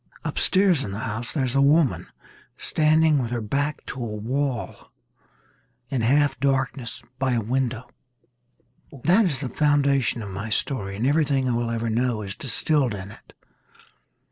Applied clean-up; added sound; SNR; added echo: neural mask model Resemble Enhance denoiser.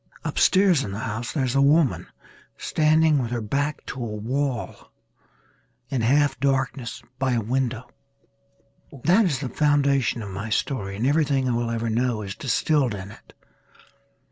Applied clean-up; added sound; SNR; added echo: none; Breathing; 16 dB; none.